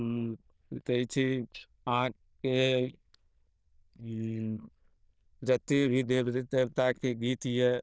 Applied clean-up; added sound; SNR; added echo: neural diffusion model UNIVERSE++.